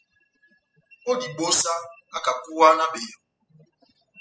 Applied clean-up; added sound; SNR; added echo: classical method spectral subtraction.